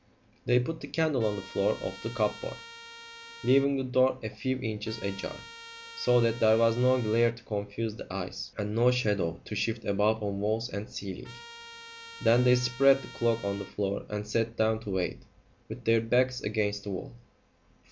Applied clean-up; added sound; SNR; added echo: none; Trumpet; 17 dB; none.